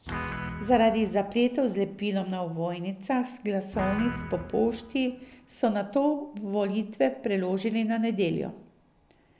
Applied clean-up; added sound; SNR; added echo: none; Guitar; 11 dB; none.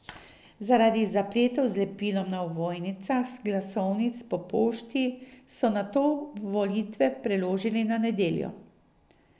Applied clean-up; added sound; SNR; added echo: none; none; none; none.